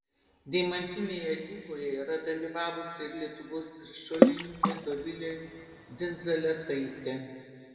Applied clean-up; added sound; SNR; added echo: none; Water / Splash, splatter; -5 dB; reverberation time 2.0 s.